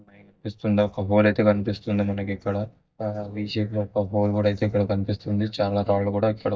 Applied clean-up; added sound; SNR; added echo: neural mask model DeepFilterNet 3.